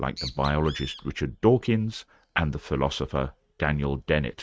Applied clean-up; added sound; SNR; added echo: neural mask model RNNoise.